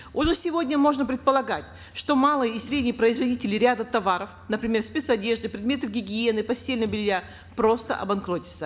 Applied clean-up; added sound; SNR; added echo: none; none; none; none.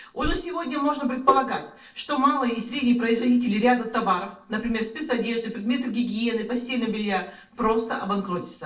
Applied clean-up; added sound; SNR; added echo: neural separator model SepFormer DNS4.